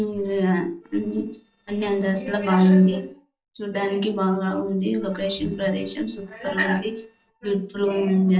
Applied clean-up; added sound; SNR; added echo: neural separator model SepFormer DNS4.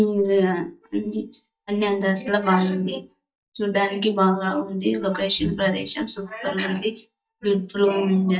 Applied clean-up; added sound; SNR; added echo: neural mask model DeepFilterNet 3.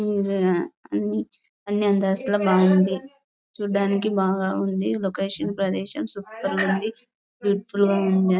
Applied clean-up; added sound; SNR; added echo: none; none; none; none.